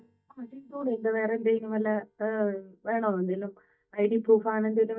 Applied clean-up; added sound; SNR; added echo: neural mask model DeepFilterNet 3.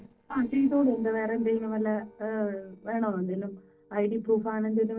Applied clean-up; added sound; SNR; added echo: neural separator model SepFormer DNS4.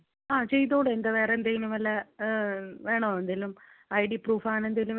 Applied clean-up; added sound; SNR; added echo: none; none; none; none.